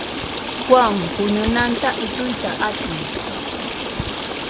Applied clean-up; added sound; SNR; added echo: none; Stream; 4 dB; none.